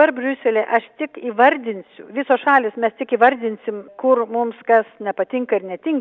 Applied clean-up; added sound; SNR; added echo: none; none; none; none.